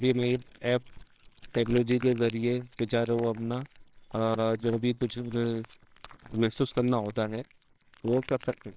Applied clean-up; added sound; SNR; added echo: neural separator model SepFormer WHAMR!.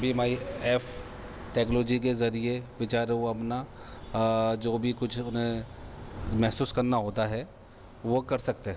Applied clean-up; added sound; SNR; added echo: none; none; none; none.